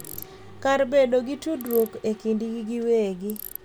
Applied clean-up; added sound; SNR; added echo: none; Mechanisms + Ratchet, pawl; 18 dB; none.